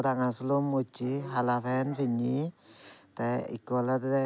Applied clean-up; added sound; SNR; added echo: none; none; none; none.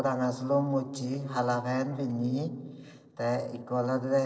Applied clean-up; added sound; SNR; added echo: neural separator model SepFormer DNS4.